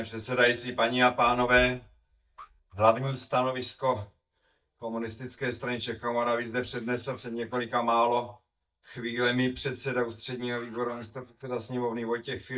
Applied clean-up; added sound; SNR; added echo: neural mask model DeepFilterNet 3.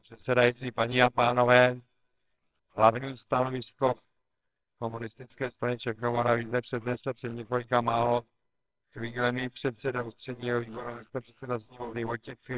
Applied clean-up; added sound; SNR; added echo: neural separator model SepFormer WHAMR!.